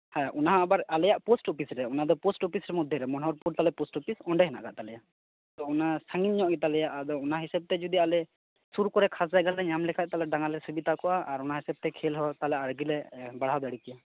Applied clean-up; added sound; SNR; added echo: none; none; none; none.